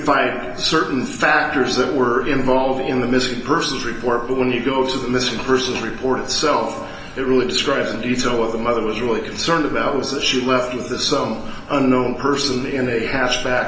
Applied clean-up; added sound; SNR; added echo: none; none; none; reverberation time 1.6 s.